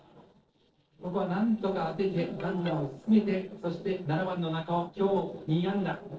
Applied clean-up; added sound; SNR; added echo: neural separator model SepFormer DNS4.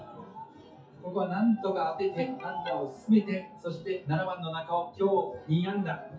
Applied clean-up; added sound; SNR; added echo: classical method WPE with log-MMSE.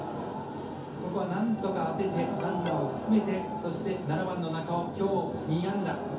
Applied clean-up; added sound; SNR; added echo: none; Ringtone; 17 dB; reverberation time 0.5 s.